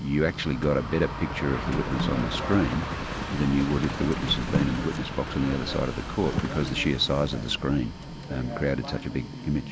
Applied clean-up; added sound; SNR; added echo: none; Train + Printer; 6 dB; none.